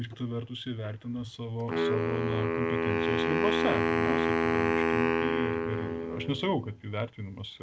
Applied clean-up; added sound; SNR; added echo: none; Wind instrument, woodwind instrument; -4 dB; none.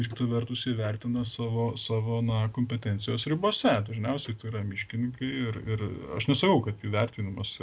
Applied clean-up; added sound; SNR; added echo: none; none; none; none.